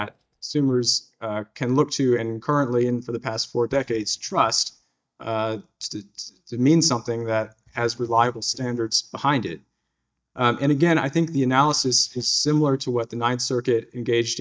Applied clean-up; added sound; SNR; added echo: neural mask model DeepFilterNet 3.